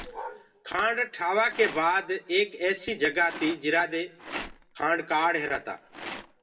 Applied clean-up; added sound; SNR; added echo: none; Rattle; 16 dB; reverberation time 0.6 s.